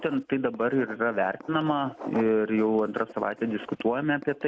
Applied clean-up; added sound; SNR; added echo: none; Writing; 17 dB; none.